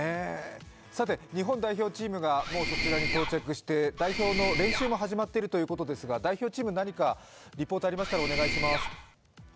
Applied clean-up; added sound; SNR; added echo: none; Mechanisms; 1 dB; none.